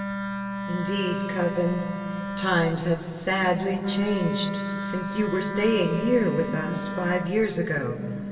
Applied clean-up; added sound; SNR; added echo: none; Wind instrument, woodwind instrument; 5 dB; reverberation time 2.4 s.